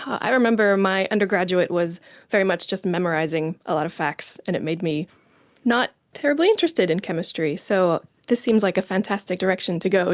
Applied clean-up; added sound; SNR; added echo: none; none; none; none.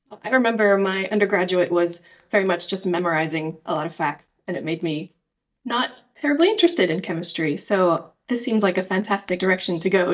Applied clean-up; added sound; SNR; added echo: neural mask model DeepFilterNet 3.